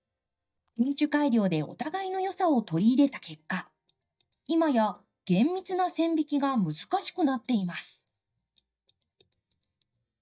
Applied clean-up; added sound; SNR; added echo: neural mask model DeepFilterNet 3.